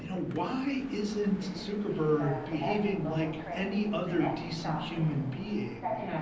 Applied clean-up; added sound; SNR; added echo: none; Subway, metro, underground; 7 dB; reverberation time 0.6 s.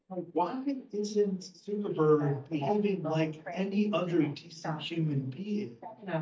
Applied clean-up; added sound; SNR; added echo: neural mask model DeepFilterNet 3.